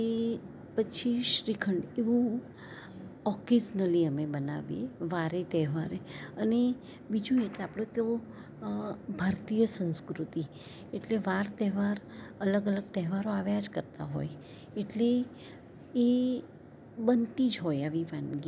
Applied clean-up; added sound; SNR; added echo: none; none; none; none.